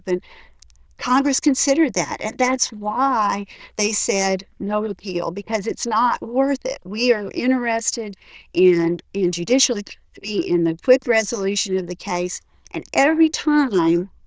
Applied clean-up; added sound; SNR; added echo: neural diffusion model UNIVERSE++.